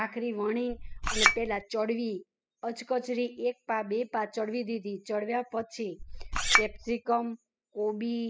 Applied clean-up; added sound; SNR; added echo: classical method spectral subtraction.